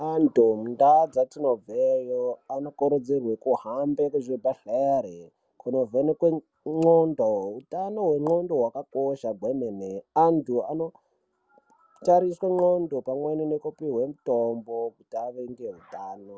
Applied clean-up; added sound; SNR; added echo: none; none; none; none.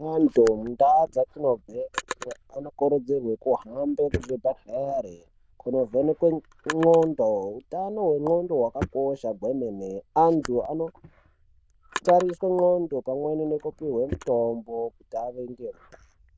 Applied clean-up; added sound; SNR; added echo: neural diffusion model UNIVERSE++.